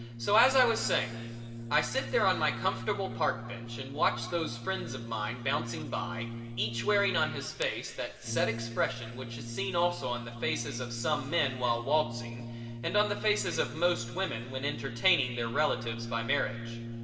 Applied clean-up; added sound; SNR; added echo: none; Brass instrument; 8 dB; reverberation time 2.1 s.